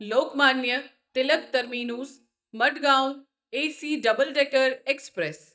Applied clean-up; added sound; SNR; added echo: neural mask model DeepFilterNet 3.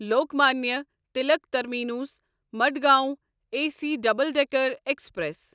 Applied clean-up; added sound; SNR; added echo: none; none; none; none.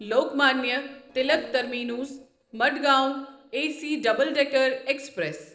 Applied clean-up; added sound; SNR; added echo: neural separator model SepFormer DNS4.